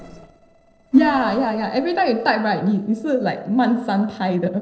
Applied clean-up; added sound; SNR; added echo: neural separator model SepFormer DNS4.